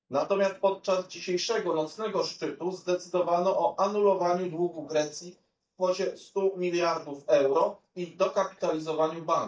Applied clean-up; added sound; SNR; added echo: neural mask model DeepFilterNet 3.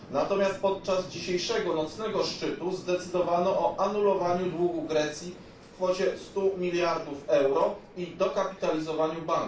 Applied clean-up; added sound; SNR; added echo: none; Subway, metro, underground; 20 dB; reverberation time 0.4 s.